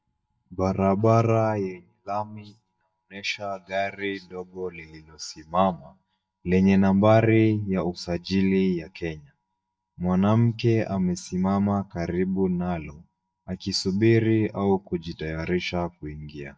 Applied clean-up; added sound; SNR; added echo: neural mask model DeepFilterNet 3.